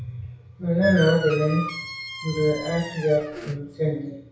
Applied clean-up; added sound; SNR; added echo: none; Squeak; 10 dB; reverberation time 0.6 s.